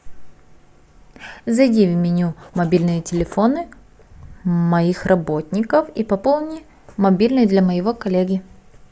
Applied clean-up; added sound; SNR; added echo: none; Zipper (clothing); 19 dB; none.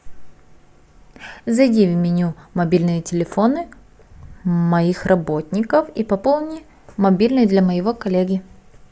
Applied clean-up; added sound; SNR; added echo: none; none; none; none.